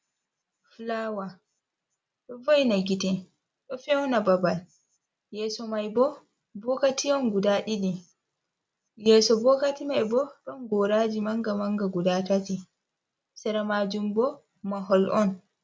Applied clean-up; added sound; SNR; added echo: none; none; none; none.